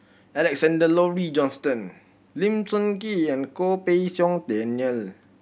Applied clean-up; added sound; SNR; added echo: none; none; none; none.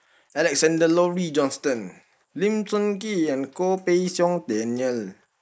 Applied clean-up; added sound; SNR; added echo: neural mask model Resemble Enhance denoiser.